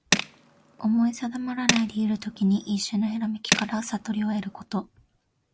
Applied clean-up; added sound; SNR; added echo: none; Tools; 3 dB; none.